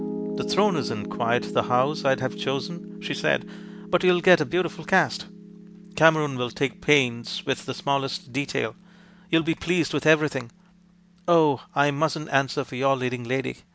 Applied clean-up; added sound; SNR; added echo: none; Piano; 13 dB; none.